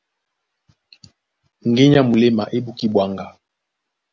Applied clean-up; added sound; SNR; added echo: none; none; none; none.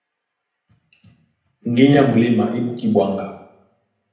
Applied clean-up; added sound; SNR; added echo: none; none; none; reverberation time 0.7 s.